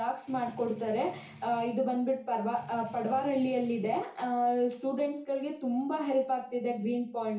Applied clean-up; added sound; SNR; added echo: none; Strum; 19 dB; reverberation time 0.7 s.